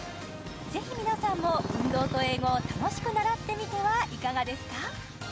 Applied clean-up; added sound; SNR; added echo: none; Motorcycle; 7 dB; none.